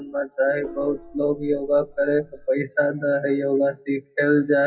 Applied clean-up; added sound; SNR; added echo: classical method WPE with log-MMSE.